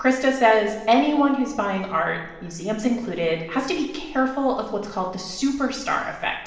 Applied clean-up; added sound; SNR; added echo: none; none; none; reverberation time 1.0 s.